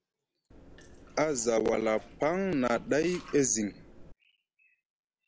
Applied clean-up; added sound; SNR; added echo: none; Liquid; 18 dB; none.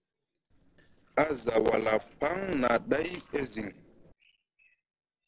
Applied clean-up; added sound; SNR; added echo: neural separator model SepFormer DNS4.